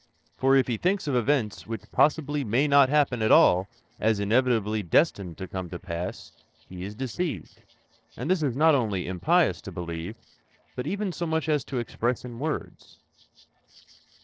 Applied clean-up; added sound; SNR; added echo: neural separator model SepFormer DNS4.